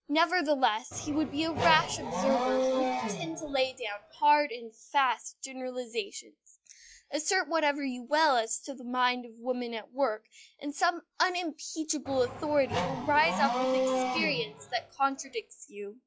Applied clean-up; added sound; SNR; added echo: classical method log-MMSE.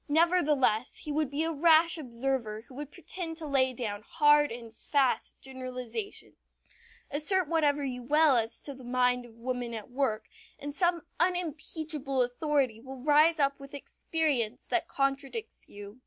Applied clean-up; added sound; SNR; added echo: none; none; none; none.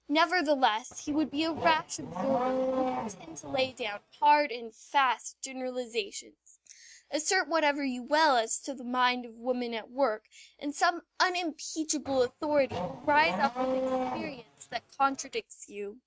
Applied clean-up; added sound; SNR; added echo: neural mask model RNNoise.